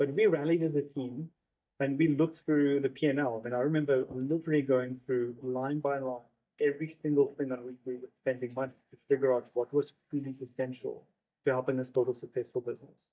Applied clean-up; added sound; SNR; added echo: neural mask model DeepFilterNet 3.